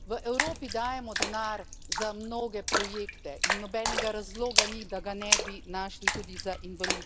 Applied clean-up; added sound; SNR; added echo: none; Splash, splatter; -3 dB; none.